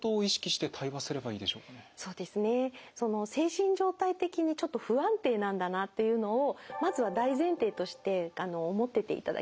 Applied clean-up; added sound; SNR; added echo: none; none; none; none.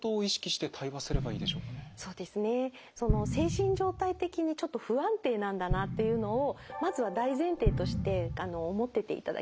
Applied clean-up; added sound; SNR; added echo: none; Explosion; 4 dB; none.